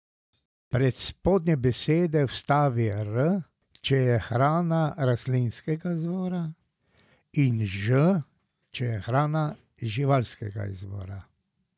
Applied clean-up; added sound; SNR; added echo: none; none; none; none.